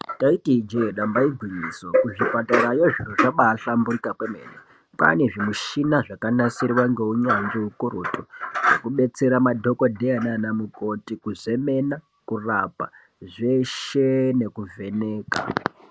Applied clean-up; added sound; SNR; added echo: none; none; none; none.